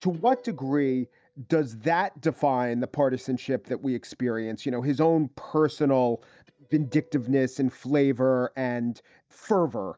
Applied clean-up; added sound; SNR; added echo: neural mask model DeepFilterNet 3.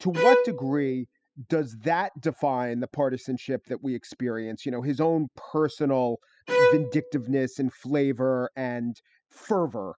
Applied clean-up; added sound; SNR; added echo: classical method spectral subtraction.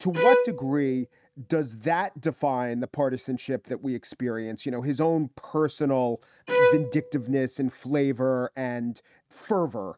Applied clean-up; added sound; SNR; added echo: neural mask model RNNoise.